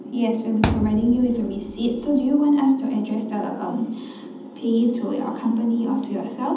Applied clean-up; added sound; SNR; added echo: none; Thump, thud; 7 dB; reverberation time 0.8 s.